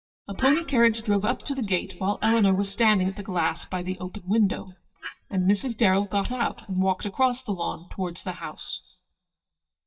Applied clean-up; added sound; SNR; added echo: neural mask model DeepFilterNet 3.